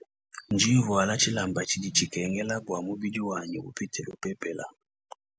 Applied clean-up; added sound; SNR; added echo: none; none; none; none.